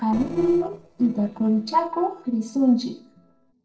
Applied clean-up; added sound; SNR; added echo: neural separator model SepFormer DNS4.